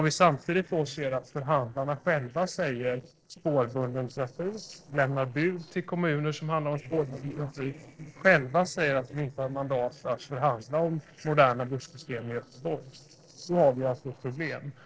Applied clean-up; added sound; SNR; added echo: neural separator model SepFormer DNS4.